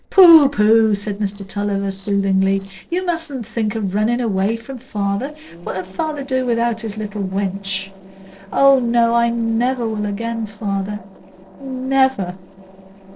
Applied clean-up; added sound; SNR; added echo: neural separator model SepFormer DNS4.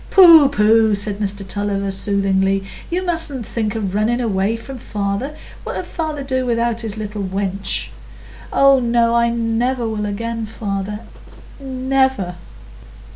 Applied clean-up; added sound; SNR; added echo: none; none; none; none.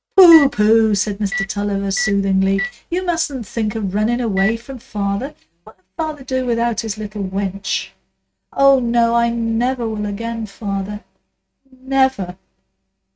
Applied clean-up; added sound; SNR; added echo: neural mask model RNNoise.